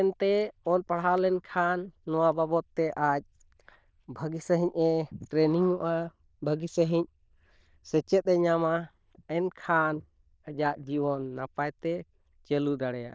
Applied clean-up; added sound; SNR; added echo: neural diffusion model UNIVERSE++.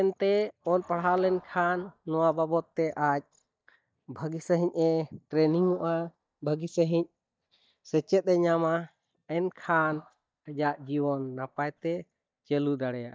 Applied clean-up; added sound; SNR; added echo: neural mask model DeepFilterNet 3.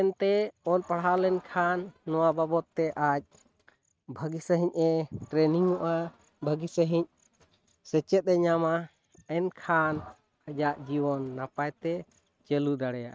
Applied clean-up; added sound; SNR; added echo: neural mask model RNNoise.